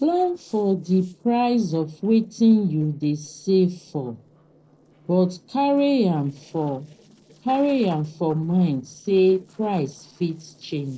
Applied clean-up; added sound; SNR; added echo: neural separator model SepFormer DNS4.